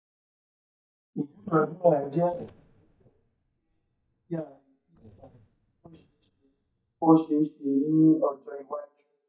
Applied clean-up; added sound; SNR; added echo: neural mask model DeepFilterNet 3.